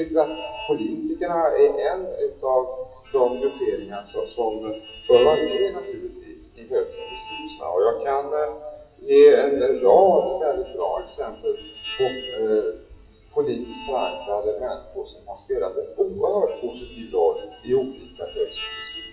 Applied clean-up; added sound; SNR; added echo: classical method WPE with log-MMSE.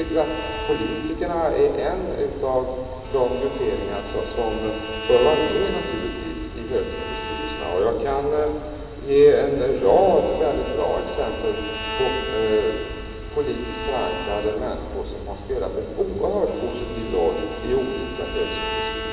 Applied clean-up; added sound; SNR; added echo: none; Bowed string instrument; 11 dB; reverberation time 2.7 s.